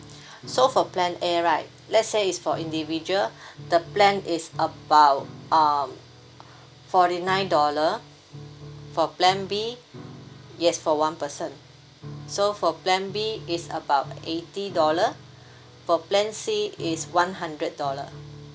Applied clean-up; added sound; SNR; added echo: none; Piano; 18 dB; none.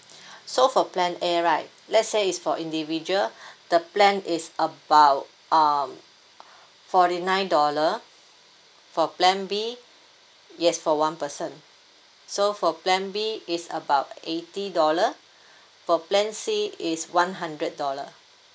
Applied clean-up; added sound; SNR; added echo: none; none; none; none.